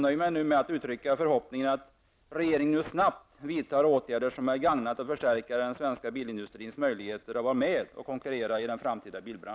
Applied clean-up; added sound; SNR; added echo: none; none; none; none.